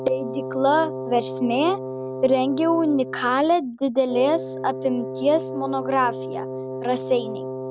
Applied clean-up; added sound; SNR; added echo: none; Wind instrument, woodwind instrument; 8 dB; none.